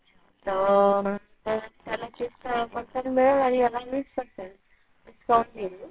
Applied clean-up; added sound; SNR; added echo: neural separator model SepFormer WHAMR!.